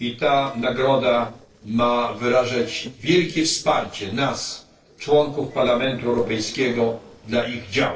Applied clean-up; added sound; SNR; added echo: neural separator model SepFormer DNS4.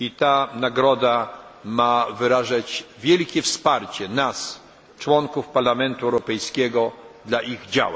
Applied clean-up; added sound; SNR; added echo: none; none; none; none.